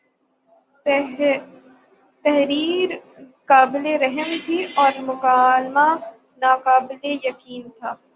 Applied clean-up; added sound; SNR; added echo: none; none; none; none.